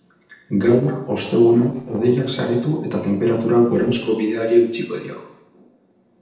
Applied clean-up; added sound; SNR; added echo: neural separator model SepFormer DNS4.